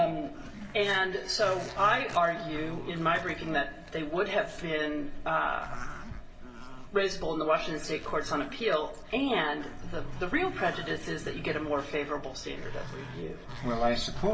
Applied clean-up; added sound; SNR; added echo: none; Growling; 16 dB; reverberation time 0.2 s.